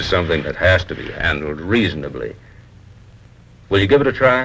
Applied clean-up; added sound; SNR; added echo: none; none; none; none.